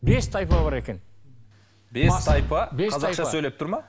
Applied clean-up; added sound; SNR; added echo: none; Cupboard open or close + Bass drum; -2 dB; none.